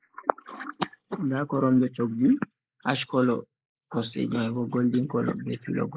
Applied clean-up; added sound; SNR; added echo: neural mask model Resemble Enhance denoiser.